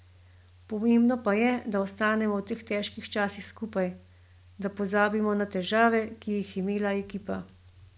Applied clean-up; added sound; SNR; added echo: none; none; none; none.